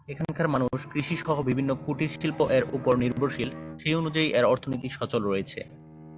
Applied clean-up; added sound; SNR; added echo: none; Bowed string instrument; 17 dB; none.